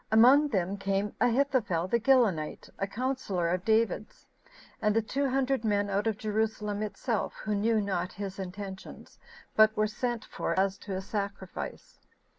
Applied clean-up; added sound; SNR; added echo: none; none; none; none.